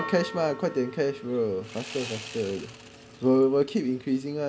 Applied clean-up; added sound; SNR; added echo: none; Sawing + Church bell; 15 dB; none.